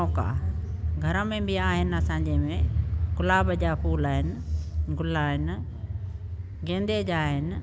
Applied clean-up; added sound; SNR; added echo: none; none; none; none.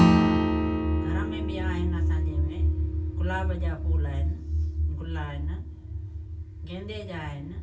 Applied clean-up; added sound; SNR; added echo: none; Acoustic guitar / Strum; 1 dB; reverberation time 0.3 s.